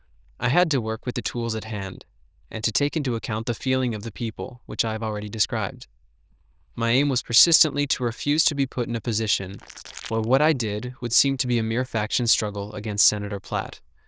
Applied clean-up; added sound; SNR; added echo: neural diffusion model UNIVERSE++.